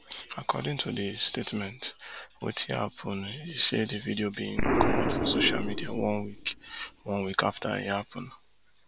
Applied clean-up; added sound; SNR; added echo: none; Explosion; 3 dB; none.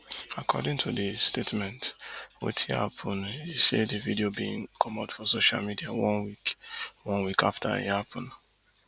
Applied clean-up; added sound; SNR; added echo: none; none; none; none.